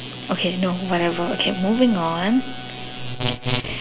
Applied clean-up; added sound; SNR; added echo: none; Wind instrument, woodwind instrument; 19 dB; reverberation time 0.3 s.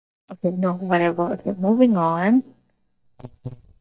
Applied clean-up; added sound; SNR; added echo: neural mask model DeepFilterNet 3.